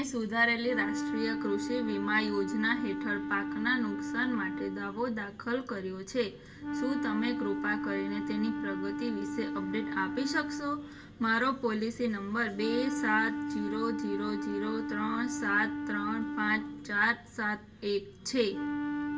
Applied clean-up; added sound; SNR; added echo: none; Wind instrument, woodwind instrument; 4 dB; reverberation time 0.1 s.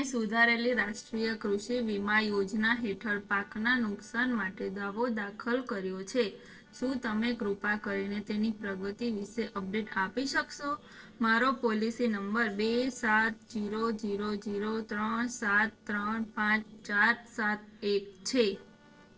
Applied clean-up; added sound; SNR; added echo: neural separator model SepFormer DNS4.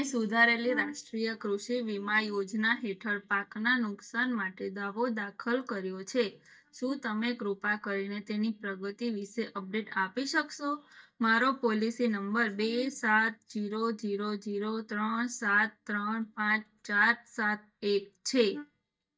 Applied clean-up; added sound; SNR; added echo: neural mask model DeepFilterNet 3.